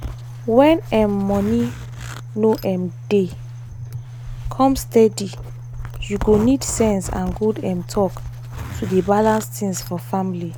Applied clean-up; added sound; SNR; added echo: none; Zipper (clothing); 10 dB; none.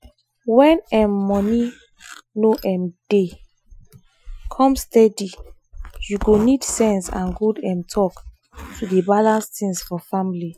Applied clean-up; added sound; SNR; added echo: classical method Wiener filter.